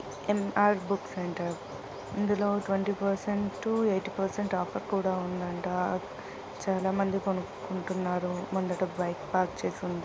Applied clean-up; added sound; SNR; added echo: none; none; none; none.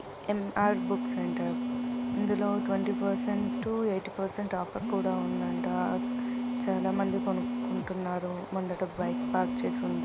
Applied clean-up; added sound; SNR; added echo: none; Telephone; 1 dB; none.